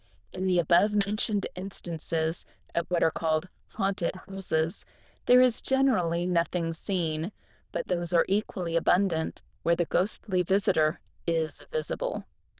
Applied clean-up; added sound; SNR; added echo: neural diffusion model UNIVERSE++.